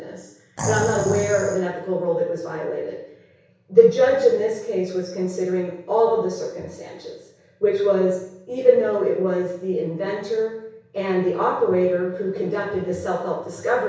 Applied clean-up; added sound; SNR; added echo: none; Animal; 6 dB; reverberation time 0.6 s.